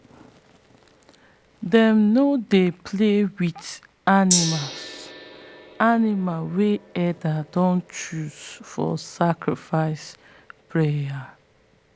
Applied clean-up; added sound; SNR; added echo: none; Gong; 11 dB; none.